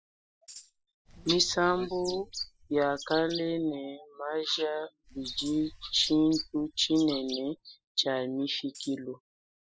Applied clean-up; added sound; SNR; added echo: classical method spectral subtraction.